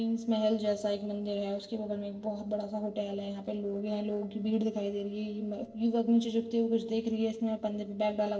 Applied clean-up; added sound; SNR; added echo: neural separator model SepFormer DNS4.